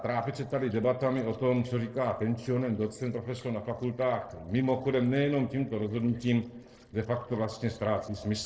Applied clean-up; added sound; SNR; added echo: neural separator model SepFormer DNS4.